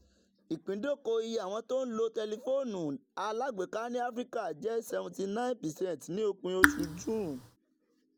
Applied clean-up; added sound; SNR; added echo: none; Raindrop / Drip; -4 dB; none.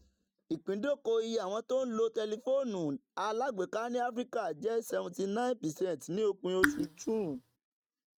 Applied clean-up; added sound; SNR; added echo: neural mask model RNNoise.